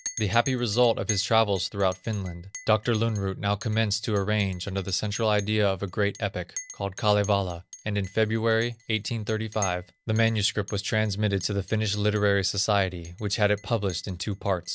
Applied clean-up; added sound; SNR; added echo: none; Chink, clink; 18 dB; none.